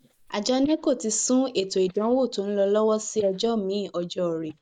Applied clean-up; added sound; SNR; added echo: neural mask model DeepFilterNet 3.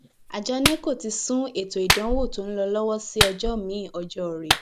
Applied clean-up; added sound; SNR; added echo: none; Clapping; 1 dB; none.